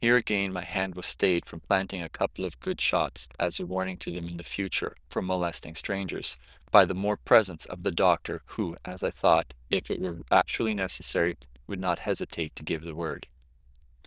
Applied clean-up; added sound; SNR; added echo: neural diffusion model UNIVERSE++.